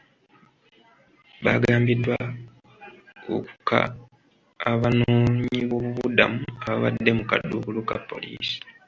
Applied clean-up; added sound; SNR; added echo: none; none; none; none.